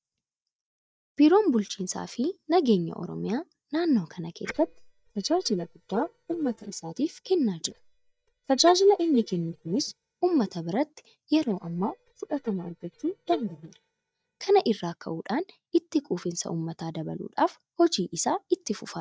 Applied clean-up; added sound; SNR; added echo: neural mask model DeepFilterNet 3.